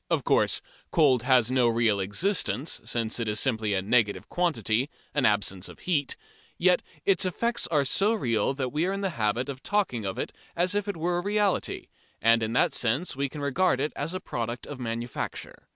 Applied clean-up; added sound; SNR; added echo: none; none; none; none.